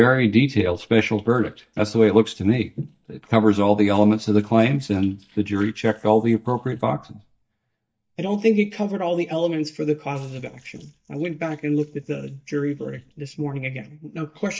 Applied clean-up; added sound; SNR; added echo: neural mask model DeepFilterNet 3.